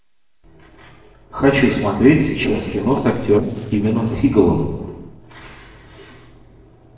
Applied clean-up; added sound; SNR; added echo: neural separator model SepFormer DNS4.